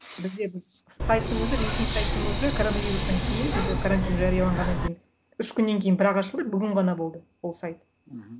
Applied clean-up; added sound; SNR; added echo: none; Hiss; -5 dB; none.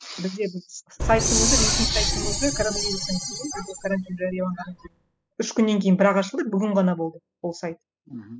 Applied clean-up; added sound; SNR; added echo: classical method spectral subtraction.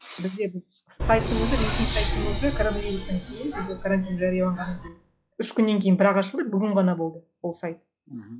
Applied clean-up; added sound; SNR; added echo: classical method log-MMSE.